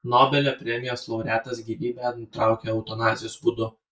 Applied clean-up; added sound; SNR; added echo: neural mask model Resemble Enhance denoiser.